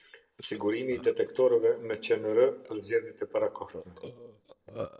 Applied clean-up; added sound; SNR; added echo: neural separator model SepFormer DNS4.